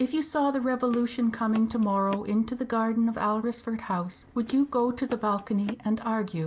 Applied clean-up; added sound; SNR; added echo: none; Run; 19 dB; none.